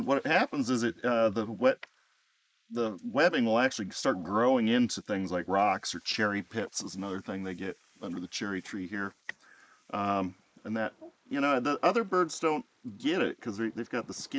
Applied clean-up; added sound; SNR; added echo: neural mask model Resemble Enhance denoiser.